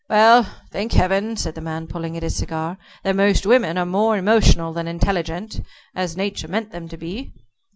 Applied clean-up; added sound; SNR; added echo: none; none; none; none.